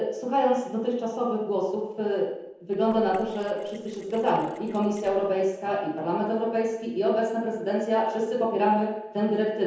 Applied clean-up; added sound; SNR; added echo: neural separator model SepFormer DNS4.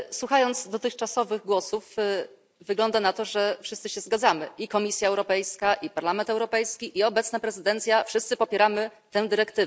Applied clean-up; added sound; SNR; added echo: none; none; none; none.